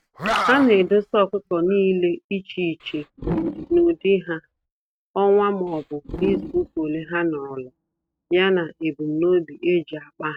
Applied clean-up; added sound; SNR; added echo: neural mask model RNNoise.